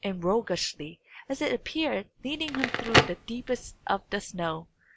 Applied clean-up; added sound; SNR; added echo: none; Crackle; 2 dB; none.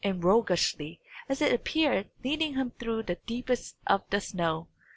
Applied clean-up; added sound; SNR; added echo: none; none; none; none.